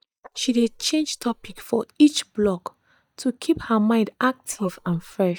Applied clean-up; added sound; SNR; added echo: neural mask model DeepFilterNet 3.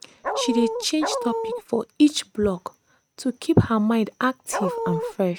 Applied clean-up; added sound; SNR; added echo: neural mask model RNNoise.